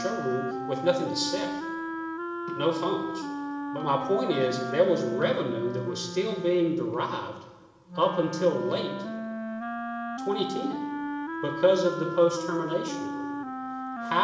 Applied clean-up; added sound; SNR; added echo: none; Wind instrument, woodwind instrument; 6 dB; reverberation time 1.0 s.